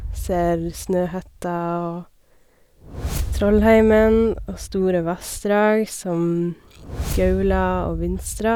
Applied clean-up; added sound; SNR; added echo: none; Whoosh, swoosh, swish; 9 dB; none.